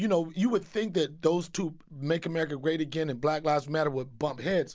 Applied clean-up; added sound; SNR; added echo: none; none; none; none.